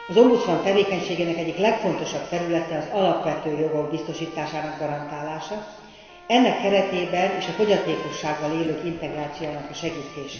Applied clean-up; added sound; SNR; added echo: none; Trumpet; 19 dB; reverberation time 2.2 s.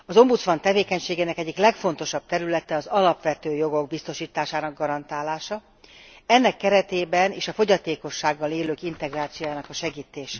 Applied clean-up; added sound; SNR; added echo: none; none; none; none.